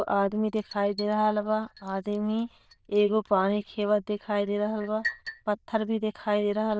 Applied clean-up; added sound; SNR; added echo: neural diffusion model UNIVERSE++.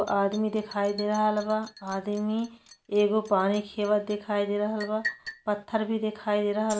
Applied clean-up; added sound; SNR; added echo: none; Liquid; 17 dB; none.